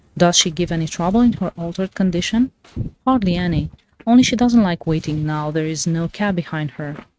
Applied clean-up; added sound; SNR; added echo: neural mask model RNNoise.